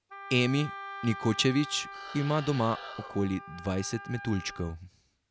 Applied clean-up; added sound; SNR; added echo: none; Animal + Wind instrument, woodwind instrument; 12 dB; none.